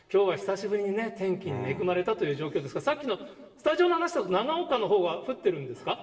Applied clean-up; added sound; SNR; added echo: none; none; none; reverberation time 1.2 s.